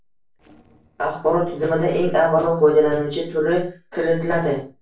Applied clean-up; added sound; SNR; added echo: neural separator model SepFormer DNS4.